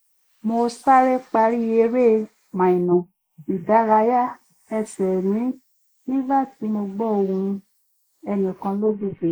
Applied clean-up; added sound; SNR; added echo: neural mask model Resemble Enhance denoiser.